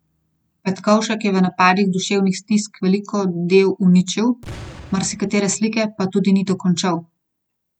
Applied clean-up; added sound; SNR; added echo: none; Boom; 19 dB; none.